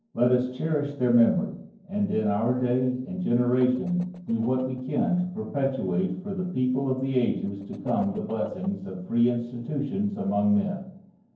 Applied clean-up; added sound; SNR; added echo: neural separator model SepFormer DNS4.